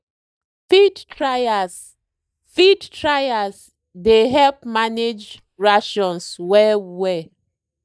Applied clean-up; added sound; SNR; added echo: neural mask model DeepFilterNet 3.